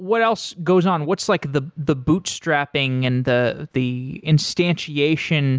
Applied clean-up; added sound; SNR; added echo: none; none; none; none.